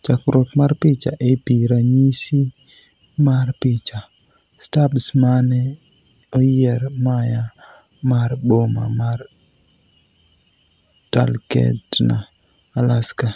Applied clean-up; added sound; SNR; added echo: none; none; none; none.